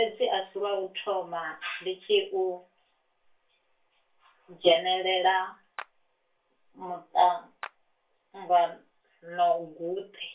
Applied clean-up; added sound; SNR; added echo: none; Clapping; 20 dB; reverberation time 0.3 s.